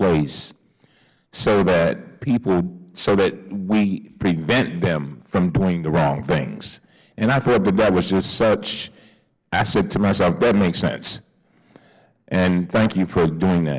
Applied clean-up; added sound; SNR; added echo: neural mask model Resemble Enhance denoiser.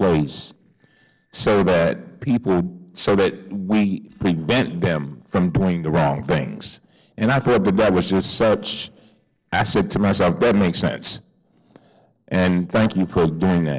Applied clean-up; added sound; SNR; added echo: neural separator model SepFormer DNS4.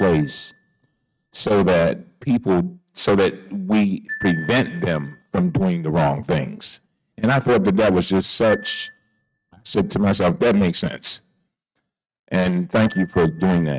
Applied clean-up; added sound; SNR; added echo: neural mask model RNNoise.